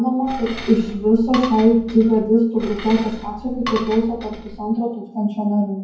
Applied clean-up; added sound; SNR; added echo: none; Cutlery, silverware / Dishes, pots, and pans; 13 dB; reverberation time 0.9 s.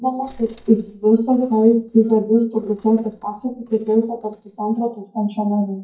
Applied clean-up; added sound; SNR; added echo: neural mask model DeepFilterNet 3.